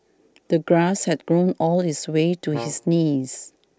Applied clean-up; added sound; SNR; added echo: none; Brass instrument; 16 dB; none.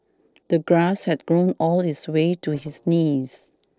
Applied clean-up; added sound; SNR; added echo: neural separator model SepFormer DNS4.